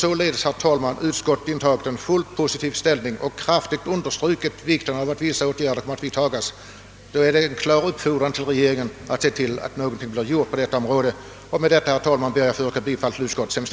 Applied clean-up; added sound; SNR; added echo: none; none; none; none.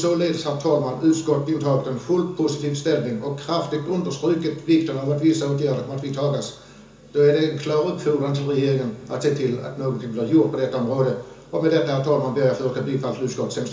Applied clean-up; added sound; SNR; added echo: none; none; none; reverberation time 0.7 s.